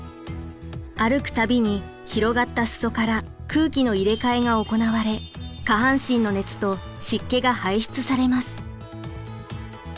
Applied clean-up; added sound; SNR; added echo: none; none; none; none.